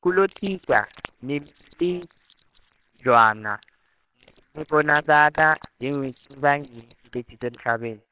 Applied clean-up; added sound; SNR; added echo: neural separator model SepFormer WHAMR!.